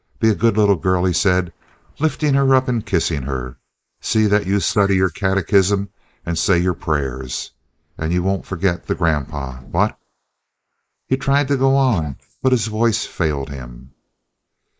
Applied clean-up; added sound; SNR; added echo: neural mask model Resemble Enhance denoiser.